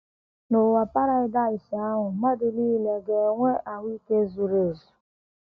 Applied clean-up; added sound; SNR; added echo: none; none; none; none.